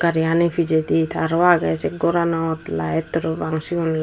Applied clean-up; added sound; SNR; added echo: none; none; none; none.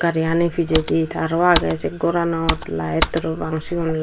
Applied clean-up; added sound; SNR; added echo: none; Computer keyboard; 7 dB; none.